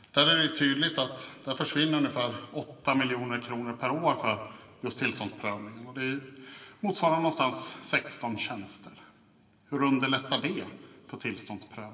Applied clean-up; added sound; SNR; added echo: none; none; none; reverberation time 2.6 s.